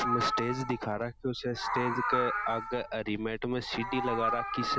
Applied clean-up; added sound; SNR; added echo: none; Meow; 1 dB; none.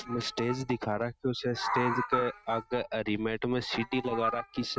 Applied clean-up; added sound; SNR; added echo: neural mask model RNNoise.